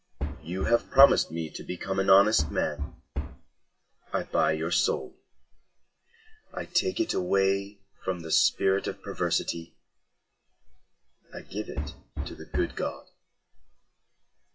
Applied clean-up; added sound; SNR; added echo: classical method WPE with log-MMSE.